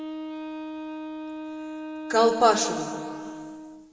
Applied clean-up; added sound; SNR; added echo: none; Wind instrument, woodwind instrument; 8 dB; reverberation time 1.9 s.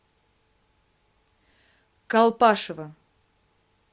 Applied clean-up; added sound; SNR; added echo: none; none; none; none.